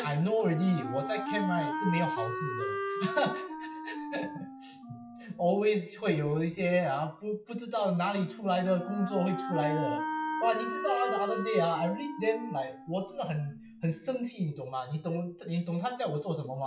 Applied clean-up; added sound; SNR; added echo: classical method WPE with log-MMSE.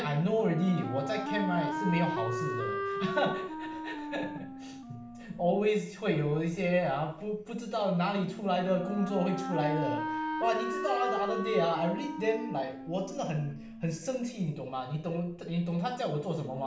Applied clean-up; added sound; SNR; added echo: none; Wind instrument, woodwind instrument; 6 dB; reverberation time 0.6 s.